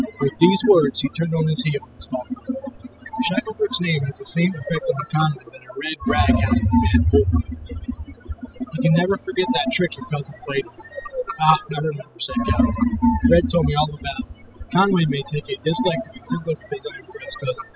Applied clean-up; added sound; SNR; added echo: classical method spectral subtraction.